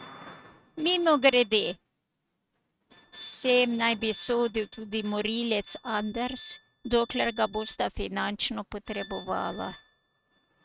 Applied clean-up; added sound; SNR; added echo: neural mask model RNNoise.